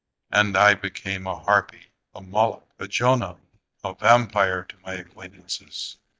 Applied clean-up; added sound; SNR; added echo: neural mask model DeepFilterNet 3.